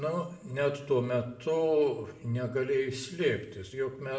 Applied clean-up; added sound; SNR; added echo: none; none; none; reverberation time 0.8 s.